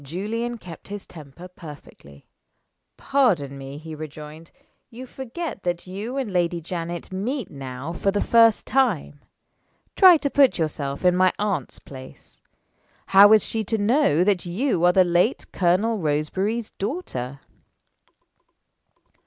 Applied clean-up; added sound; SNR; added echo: none; none; none; none.